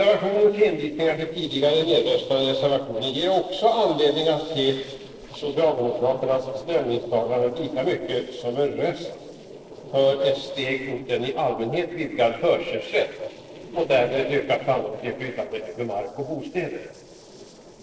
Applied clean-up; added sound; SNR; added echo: neural separator model SepFormer DNS4.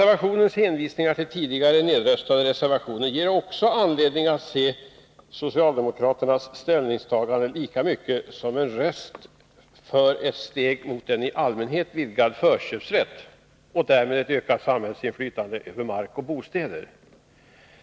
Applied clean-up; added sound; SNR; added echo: none; none; none; none.